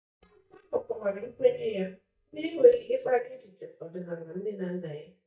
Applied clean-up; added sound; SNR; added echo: neural mask model DeepFilterNet 3.